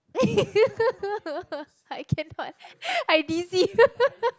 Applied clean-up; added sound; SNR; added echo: none; none; none; none.